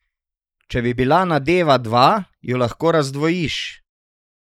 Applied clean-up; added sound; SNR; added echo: neural mask model Resemble Enhance denoiser.